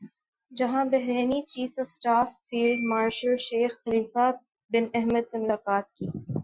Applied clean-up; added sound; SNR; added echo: classical method Wiener filter.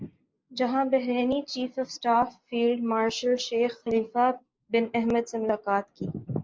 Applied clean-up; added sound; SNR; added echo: neural mask model Resemble Enhance denoiser.